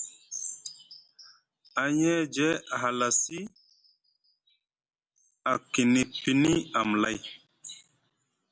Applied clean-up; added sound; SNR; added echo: none; none; none; none.